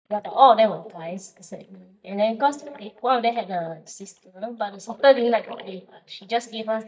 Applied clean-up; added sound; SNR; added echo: neural mask model DeepFilterNet 3.